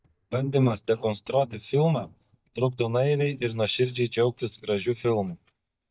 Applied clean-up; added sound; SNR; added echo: neural mask model DeepFilterNet 3.